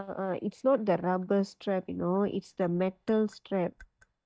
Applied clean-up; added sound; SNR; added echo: neural mask model DeepFilterNet 3.